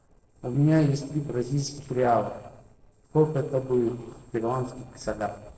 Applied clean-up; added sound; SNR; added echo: neural separator model SepFormer DNS4.